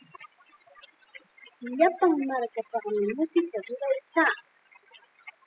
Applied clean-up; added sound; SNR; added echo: classical method spectral subtraction.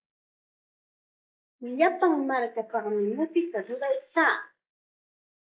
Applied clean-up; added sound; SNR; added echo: neural mask model Resemble Enhance denoiser.